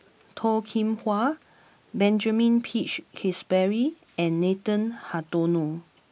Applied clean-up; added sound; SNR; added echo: none; none; none; none.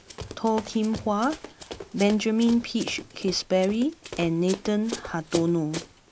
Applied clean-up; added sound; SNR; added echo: none; Run; 13 dB; none.